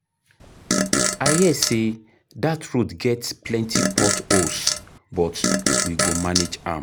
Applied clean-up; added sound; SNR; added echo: none; Fart; -1 dB; none.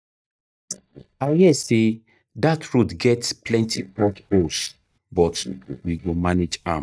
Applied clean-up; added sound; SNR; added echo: neural mask model DeepFilterNet 3.